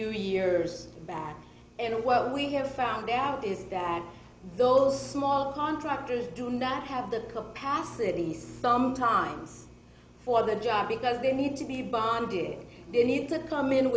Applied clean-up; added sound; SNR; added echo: none; none; none; none.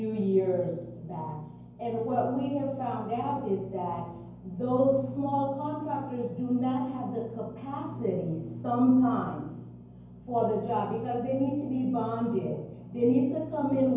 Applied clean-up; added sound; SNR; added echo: none; none; none; reverberation time 0.9 s.